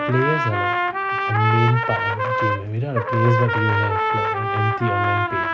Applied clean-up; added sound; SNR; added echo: none; Trumpet; -1 dB; none.